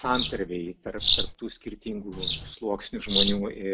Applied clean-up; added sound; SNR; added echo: none; Bird vocalization, bird call, bird song; -2 dB; none.